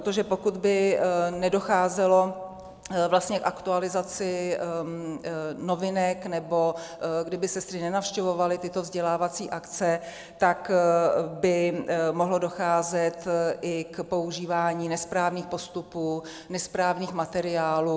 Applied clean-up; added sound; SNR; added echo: none; none; none; none.